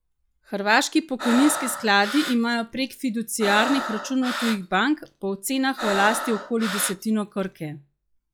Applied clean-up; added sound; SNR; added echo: classical method log-MMSE.